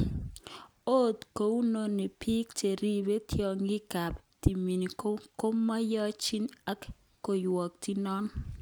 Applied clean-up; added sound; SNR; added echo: none; none; none; none.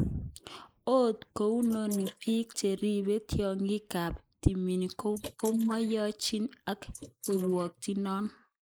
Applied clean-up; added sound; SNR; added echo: neural mask model Resemble Enhance denoiser.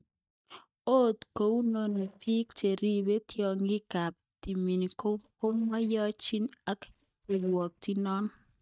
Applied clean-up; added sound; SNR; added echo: neural mask model DeepFilterNet 3.